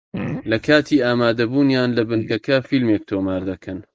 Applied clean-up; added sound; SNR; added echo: neural mask model Resemble Enhance denoiser.